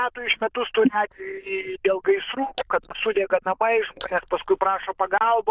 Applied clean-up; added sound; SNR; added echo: neural diffusion model UNIVERSE++.